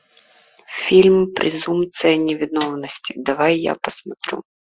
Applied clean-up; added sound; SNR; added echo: classical method Wiener filter.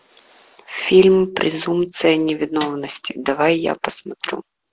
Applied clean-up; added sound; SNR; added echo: none; Snare drum; 17 dB; none.